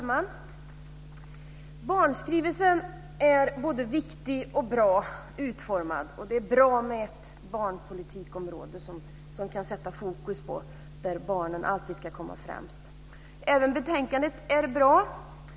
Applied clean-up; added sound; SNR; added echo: none; none; none; none.